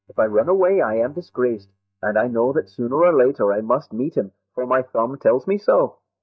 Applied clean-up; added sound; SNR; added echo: neural mask model DeepFilterNet 3.